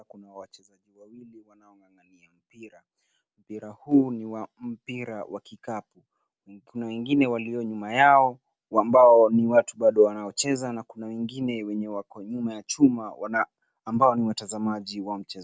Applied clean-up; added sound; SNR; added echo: none; none; none; none.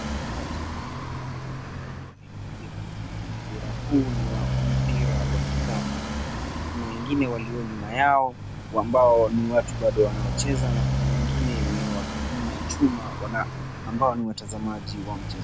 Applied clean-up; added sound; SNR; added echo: none; Motorcycle; 1 dB; none.